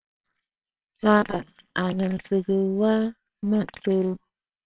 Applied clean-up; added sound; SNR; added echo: neural separator model SepFormer WHAMR!.